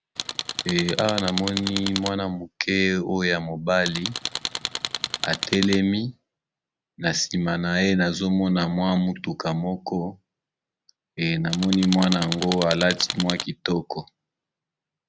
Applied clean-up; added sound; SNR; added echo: none; Tools; 5 dB; none.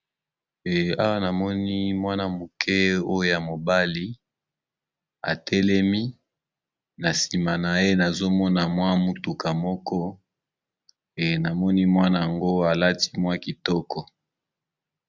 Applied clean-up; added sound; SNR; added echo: none; none; none; none.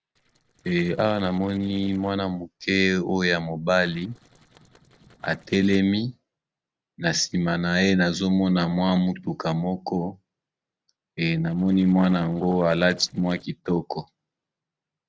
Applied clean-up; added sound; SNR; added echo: neural separator model SepFormer DNS4.